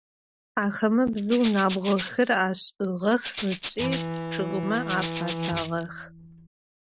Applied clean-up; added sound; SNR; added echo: none; Bowed string instrument + Rattle (instrument); 5 dB; none.